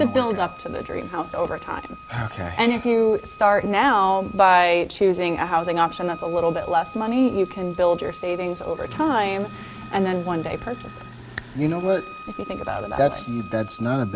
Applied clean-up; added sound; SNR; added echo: none; Sink (filling or washing) + Bowed string instrument; 17 dB; none.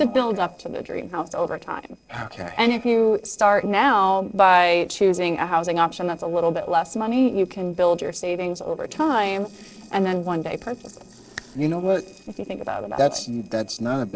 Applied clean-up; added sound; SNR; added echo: neural separator model SepFormer DNS4.